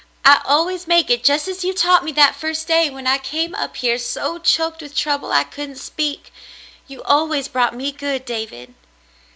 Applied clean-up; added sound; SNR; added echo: none; none; none; none.